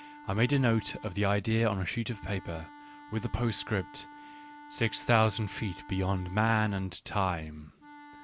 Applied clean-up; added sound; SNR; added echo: none; Wind instrument, woodwind instrument; 19 dB; none.